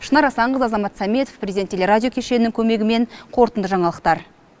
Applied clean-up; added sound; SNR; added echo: none; none; none; none.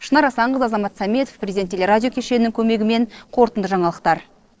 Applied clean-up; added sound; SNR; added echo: neural separator model SepFormer DNS4.